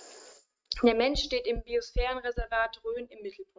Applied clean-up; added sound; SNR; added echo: neural mask model RNNoise.